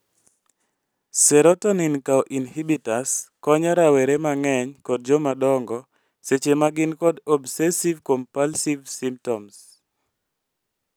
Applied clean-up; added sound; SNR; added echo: none; none; none; none.